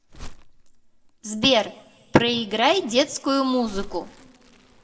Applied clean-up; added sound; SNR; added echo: none; Crumpling, crinkling; 18 dB; reverberation time 1.2 s.